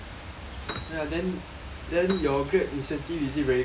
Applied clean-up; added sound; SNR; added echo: none; Piano; 15 dB; none.